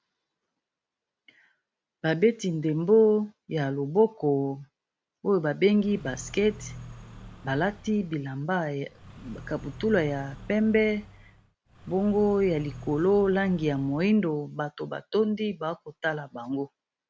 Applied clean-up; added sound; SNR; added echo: none; Car; 17 dB; none.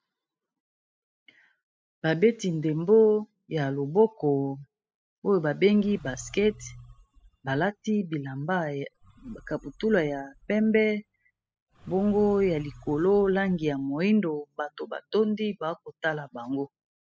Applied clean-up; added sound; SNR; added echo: classical method spectral subtraction.